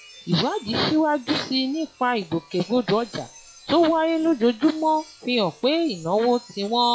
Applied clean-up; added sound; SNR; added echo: classical method log-MMSE.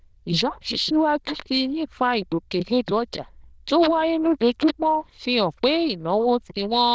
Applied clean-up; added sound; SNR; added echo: neural diffusion model UNIVERSE++.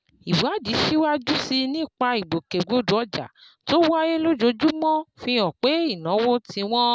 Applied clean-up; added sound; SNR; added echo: none; none; none; none.